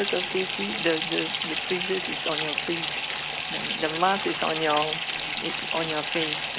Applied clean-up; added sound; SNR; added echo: none; Fill (with liquid) / Bathtub (filling or washing); 1 dB; none.